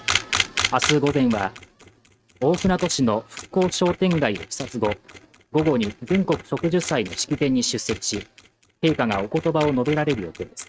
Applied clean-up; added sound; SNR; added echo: neural mask model RNNoise.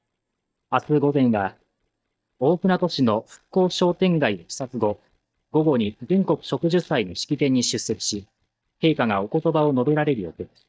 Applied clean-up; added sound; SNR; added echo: neural mask model DeepFilterNet 3.